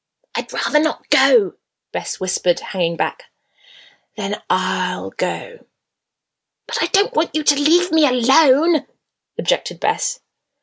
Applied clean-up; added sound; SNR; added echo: none; none; none; none.